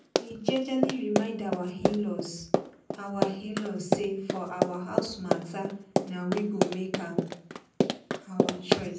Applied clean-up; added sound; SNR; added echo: none; Run; -3 dB; reverberation time 0.6 s.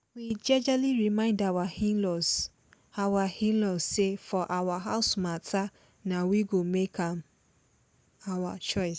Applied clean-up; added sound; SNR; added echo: none; none; none; none.